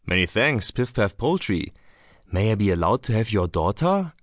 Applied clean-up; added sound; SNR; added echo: none; none; none; none.